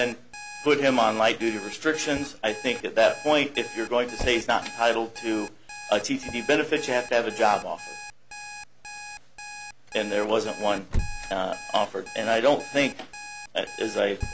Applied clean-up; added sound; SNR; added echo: none; Motor vehicle (road) + Alarm; 11 dB; none.